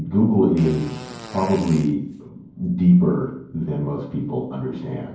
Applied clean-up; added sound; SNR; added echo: none; Fart; 18 dB; reverberation time 0.9 s.